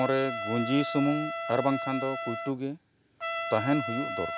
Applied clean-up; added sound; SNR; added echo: none; Trumpet; 5 dB; none.